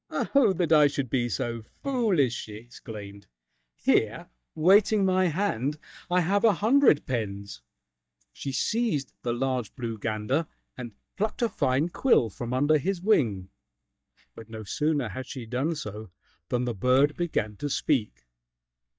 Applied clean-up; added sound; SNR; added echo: neural mask model DeepFilterNet 3.